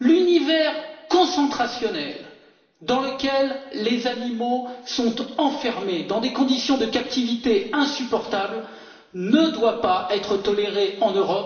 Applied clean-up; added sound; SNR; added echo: none; none; none; reverberation time 0.9 s.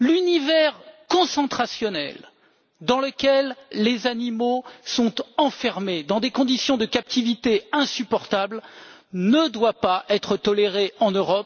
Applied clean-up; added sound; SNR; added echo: none; none; none; none.